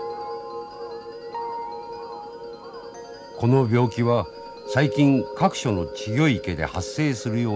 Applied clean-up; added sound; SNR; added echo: none; none; none; none.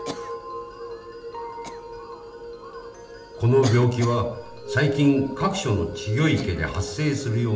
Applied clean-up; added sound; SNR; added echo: none; Cough; 18 dB; reverberation time 0.6 s.